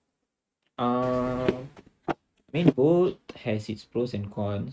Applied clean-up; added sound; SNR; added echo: neural mask model RNNoise.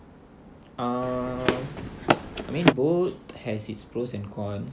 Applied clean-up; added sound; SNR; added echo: none; Run; -4 dB; none.